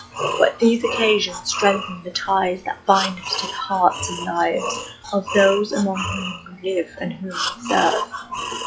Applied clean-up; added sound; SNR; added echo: classical method log-MMSE.